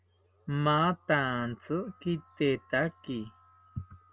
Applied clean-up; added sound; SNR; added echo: none; none; none; none.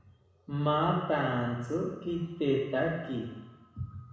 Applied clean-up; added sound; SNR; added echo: none; none; none; reverberation time 1.0 s.